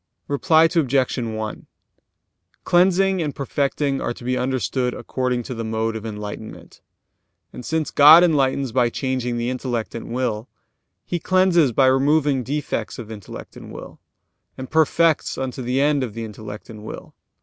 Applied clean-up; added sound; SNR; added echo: none; none; none; none.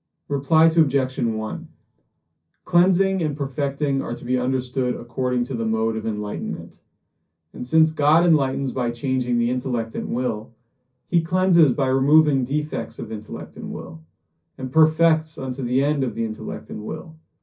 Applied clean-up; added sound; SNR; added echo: none; none; none; reverberation time 0.3 s.